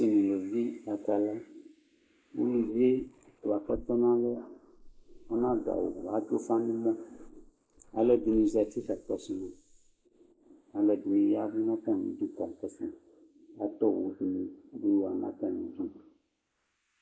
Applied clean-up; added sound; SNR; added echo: neural mask model Resemble Enhance denoiser.